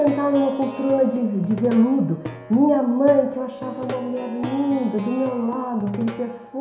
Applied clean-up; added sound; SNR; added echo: none; Plucked string instrument; 14 dB; reverberation time 0.7 s.